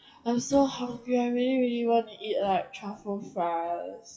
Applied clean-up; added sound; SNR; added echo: classical method WPE with log-MMSE.